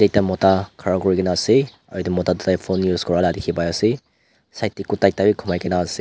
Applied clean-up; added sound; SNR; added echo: none; none; none; none.